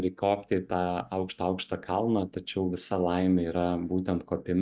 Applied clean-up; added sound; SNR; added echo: neural mask model DeepFilterNet 3.